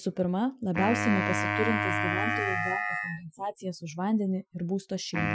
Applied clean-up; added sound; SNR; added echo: classical method Wiener filter.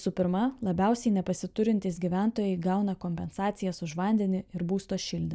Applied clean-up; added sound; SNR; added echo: none; none; none; none.